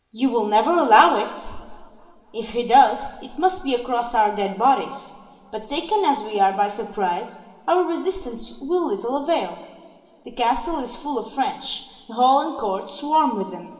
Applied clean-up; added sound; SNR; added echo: none; none; none; reverberation time 2.3 s.